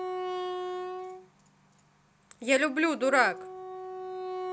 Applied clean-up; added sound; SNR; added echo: none; Wind instrument, woodwind instrument; 6 dB; none.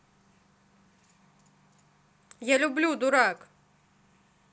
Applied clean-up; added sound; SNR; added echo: none; none; none; none.